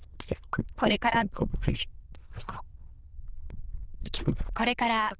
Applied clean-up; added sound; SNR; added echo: neural diffusion model UNIVERSE++.